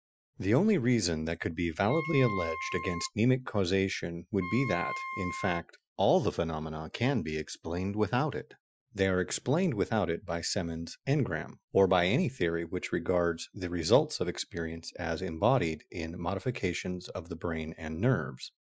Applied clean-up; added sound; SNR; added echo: classical method Wiener filter.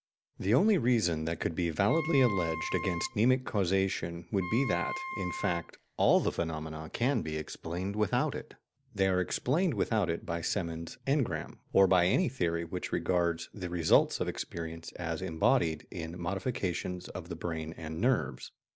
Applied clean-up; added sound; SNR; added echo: none; Wind instrument, woodwind instrument; 9 dB; none.